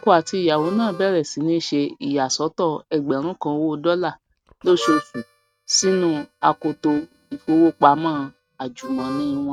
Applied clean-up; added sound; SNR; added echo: neural mask model RNNoise.